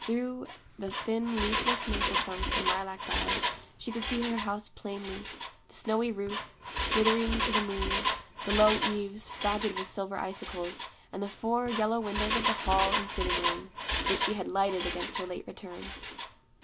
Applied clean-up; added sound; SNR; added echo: none; Engine; 0 dB; none.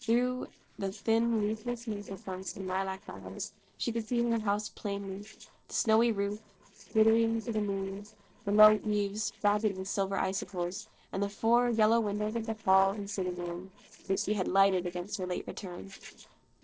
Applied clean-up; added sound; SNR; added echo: neural separator model SepFormer DNS4.